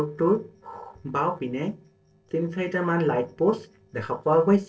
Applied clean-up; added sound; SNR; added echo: neural separator model SepFormer DNS4.